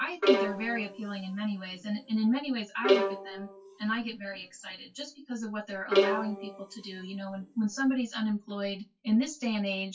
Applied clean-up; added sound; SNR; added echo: classical method WPE with log-MMSE.